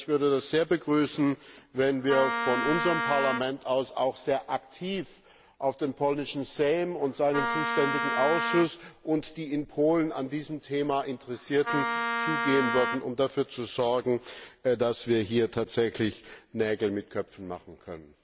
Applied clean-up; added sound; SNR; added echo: none; Wind instrument, woodwind instrument; 2 dB; none.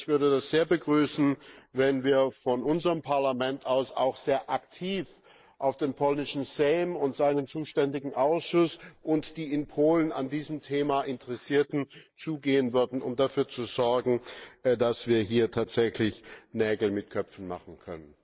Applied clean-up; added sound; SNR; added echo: neural mask model Resemble Enhance denoiser.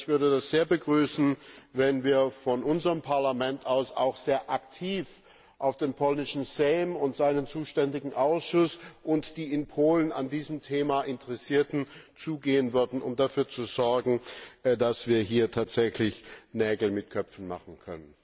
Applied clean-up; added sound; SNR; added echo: none; none; none; none.